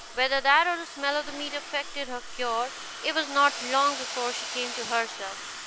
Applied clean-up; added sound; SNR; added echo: none; Domestic sounds, home sounds; 9 dB; none.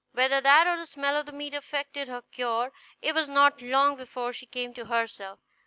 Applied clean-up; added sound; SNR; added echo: none; none; none; none.